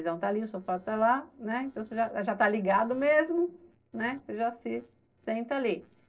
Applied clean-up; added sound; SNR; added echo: neural separator model SepFormer DNS4.